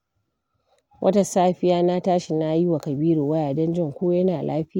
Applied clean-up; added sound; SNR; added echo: none; none; none; none.